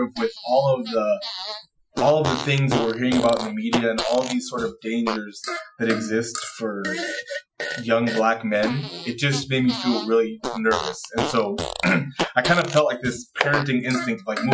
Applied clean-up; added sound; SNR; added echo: classical method Wiener filter.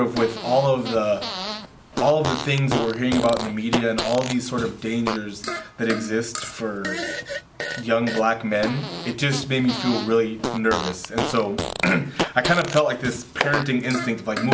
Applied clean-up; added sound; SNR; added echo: none; Fart; 7 dB; none.